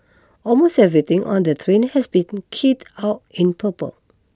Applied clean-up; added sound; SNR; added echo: none; none; none; none.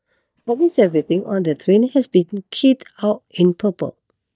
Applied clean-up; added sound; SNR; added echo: neural mask model DeepFilterNet 3.